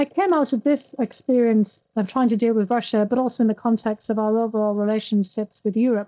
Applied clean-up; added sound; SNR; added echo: neural mask model DeepFilterNet 3.